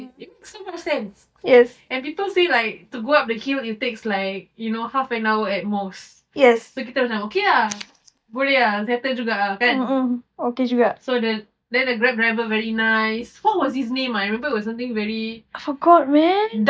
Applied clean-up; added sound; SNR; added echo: neural mask model DeepFilterNet 3.